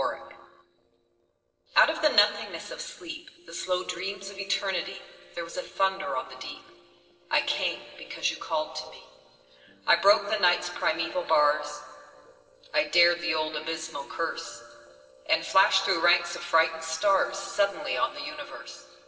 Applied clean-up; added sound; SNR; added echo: neural separator model SepFormer DNS4.